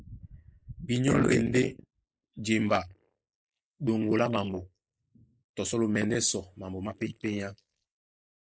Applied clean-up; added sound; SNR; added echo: neural mask model Resemble Enhance denoiser.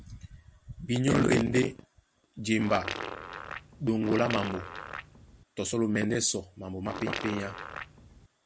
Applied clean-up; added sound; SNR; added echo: none; Fart; 9 dB; none.